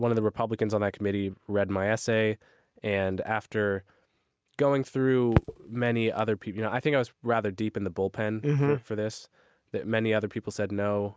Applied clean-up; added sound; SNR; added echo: neural mask model RNNoise.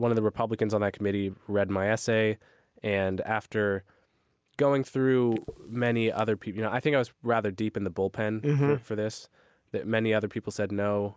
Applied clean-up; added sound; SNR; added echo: neural mask model Resemble Enhance denoiser.